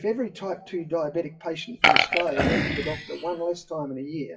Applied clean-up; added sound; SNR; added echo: classical method WPE with log-MMSE.